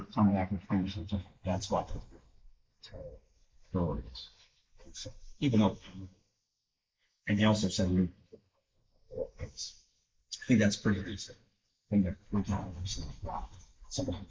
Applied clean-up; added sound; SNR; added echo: neural mask model Resemble Enhance denoiser.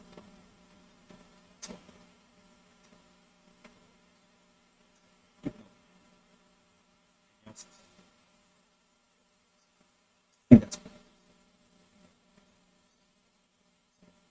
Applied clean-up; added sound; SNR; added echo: neural mask model RNNoise.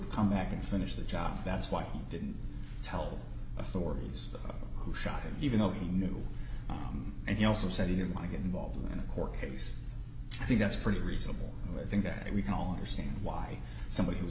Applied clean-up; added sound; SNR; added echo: none; none; none; none.